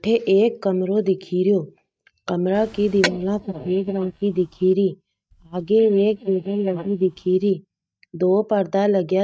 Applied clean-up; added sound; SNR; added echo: neural mask model DeepFilterNet 3.